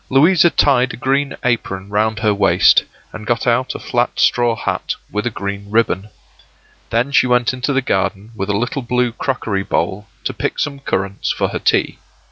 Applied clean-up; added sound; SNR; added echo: none; none; none; none.